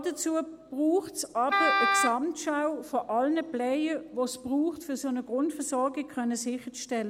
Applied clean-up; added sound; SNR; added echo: none; Wind instrument, woodwind instrument; -2 dB; none.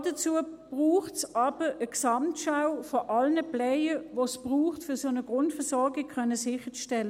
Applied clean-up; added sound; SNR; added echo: none; none; none; none.